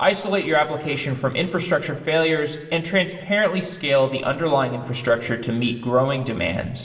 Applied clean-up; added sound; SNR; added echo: neural separator model SepFormer DNS4.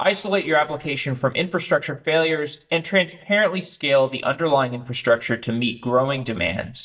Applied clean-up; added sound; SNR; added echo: neural mask model DeepFilterNet 3.